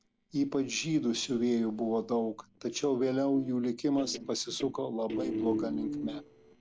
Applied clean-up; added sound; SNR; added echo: neural separator model SepFormer DNS4.